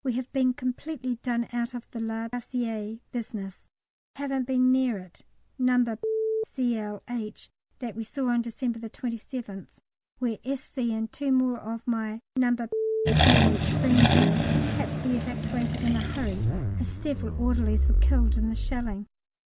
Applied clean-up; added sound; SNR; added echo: none; Accelerating, revving, vroom + Zipper (clothing); -5 dB; none.